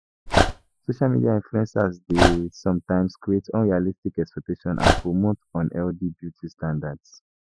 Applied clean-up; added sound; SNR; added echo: classical method Wiener filter.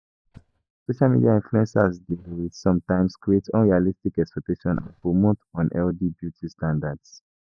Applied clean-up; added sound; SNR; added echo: neural mask model DeepFilterNet 3.